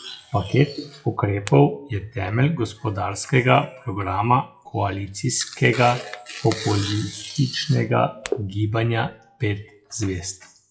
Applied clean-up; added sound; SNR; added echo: classical method WPE with log-MMSE.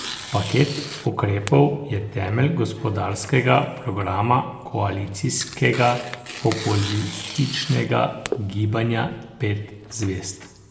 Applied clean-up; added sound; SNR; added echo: none; Tearing; 13 dB; reverberation time 1.4 s.